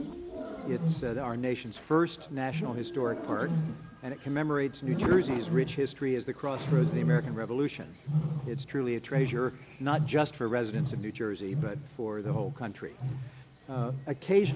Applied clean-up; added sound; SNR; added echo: none; Wild animals; 3 dB; none.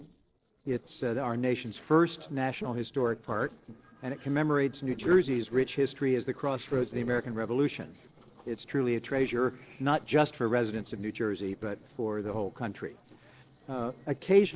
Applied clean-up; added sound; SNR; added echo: neural separator model SepFormer DNS4.